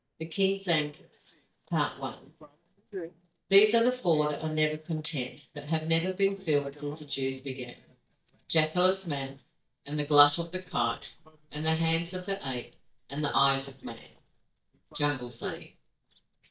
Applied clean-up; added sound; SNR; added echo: neural mask model DeepFilterNet 3.